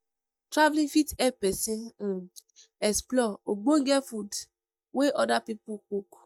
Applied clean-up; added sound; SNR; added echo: neural mask model DeepFilterNet 3.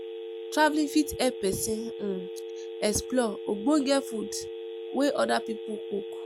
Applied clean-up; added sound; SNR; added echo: none; Telephone; 8 dB; none.